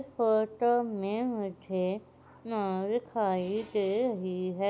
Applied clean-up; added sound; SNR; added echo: none; none; none; none.